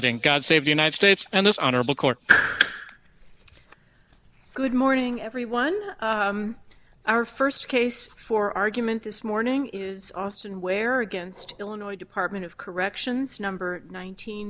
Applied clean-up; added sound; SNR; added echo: none; none; none; none.